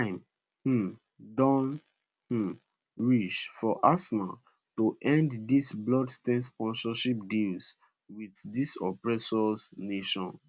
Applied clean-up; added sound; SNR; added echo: none; none; none; none.